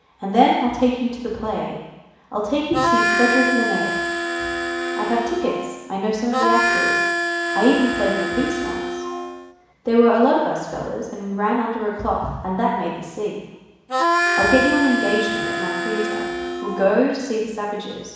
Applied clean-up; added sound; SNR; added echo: none; Harmonica; 0 dB; reverberation time 1.1 s.